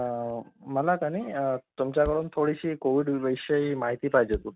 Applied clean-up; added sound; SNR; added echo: neural mask model RNNoise.